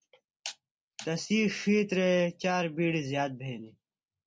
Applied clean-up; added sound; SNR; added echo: none; none; none; none.